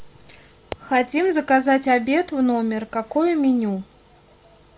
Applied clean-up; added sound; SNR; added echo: none; none; none; none.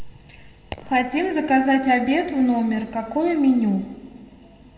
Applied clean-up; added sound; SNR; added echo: none; none; none; reverberation time 1.5 s.